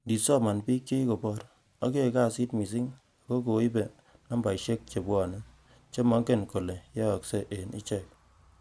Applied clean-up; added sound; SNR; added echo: none; none; none; none.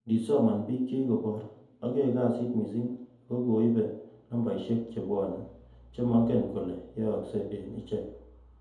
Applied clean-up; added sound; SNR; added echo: none; none; none; reverberation time 2.0 s.